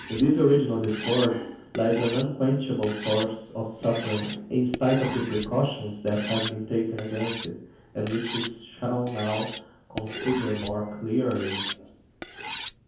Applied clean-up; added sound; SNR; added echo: none; Cutlery, silverware; 4 dB; reverberation time 0.7 s.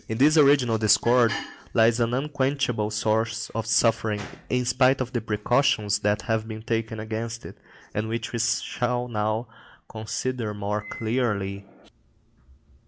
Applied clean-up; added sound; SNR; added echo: none; none; none; none.